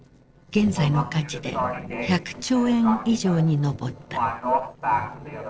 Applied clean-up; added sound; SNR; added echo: neural separator model SepFormer DNS4.